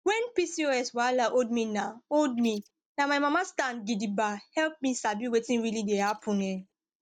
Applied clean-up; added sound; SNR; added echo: neural mask model DeepFilterNet 3.